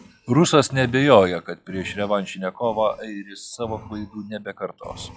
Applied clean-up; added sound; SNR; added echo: classical method log-MMSE.